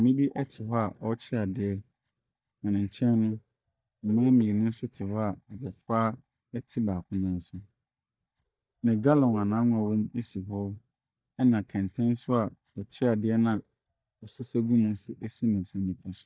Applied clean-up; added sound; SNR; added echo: neural mask model DeepFilterNet 3.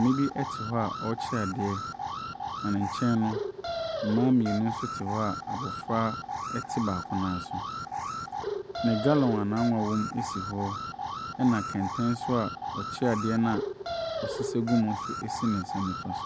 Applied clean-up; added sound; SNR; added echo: none; Alarm; 5 dB; none.